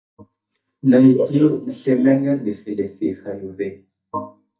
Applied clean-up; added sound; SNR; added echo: neural mask model DeepFilterNet 3.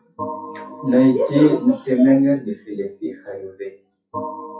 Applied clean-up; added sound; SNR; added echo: classical method WPE with log-MMSE.